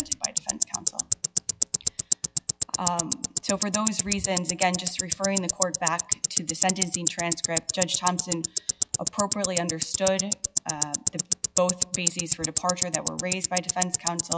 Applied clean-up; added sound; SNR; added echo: classical method log-MMSE.